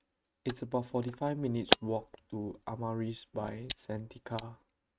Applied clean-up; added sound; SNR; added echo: neural mask model RNNoise.